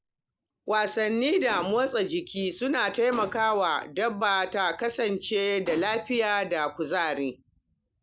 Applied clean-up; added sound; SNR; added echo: none; Gunshot, gunfire; 18 dB; none.